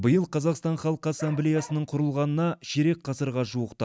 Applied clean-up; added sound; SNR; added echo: neural mask model RNNoise.